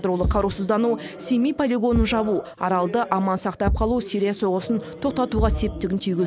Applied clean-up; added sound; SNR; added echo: none; Thump, thud; 8 dB; none.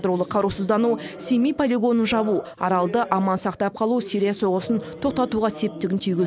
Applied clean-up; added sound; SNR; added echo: none; none; none; none.